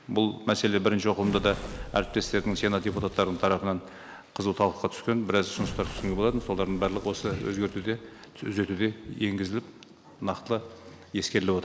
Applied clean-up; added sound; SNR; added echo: none; Crackle; 12 dB; none.